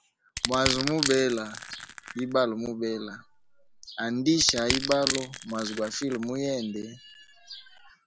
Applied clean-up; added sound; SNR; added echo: none; Crushing; 6 dB; none.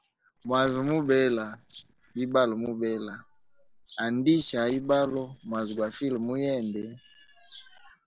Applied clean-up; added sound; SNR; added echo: neural separator model SepFormer DNS4.